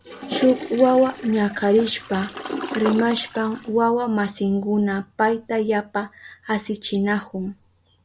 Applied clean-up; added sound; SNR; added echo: none; Toilet flush; 11 dB; none.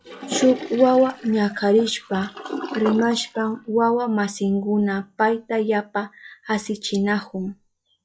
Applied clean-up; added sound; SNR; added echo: classical method log-MMSE.